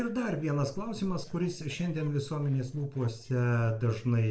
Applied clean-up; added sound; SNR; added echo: neural separator model SepFormer DNS4.